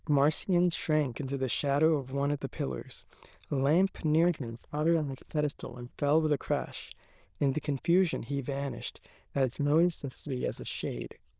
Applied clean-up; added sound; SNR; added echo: neural diffusion model UNIVERSE++.